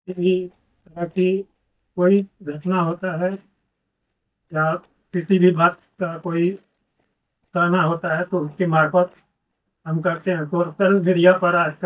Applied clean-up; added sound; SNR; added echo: neural mask model DeepFilterNet 3.